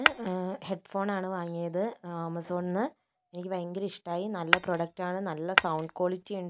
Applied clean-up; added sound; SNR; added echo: none; Shatter; -2 dB; none.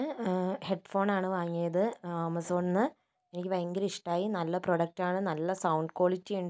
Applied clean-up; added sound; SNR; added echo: none; none; none; none.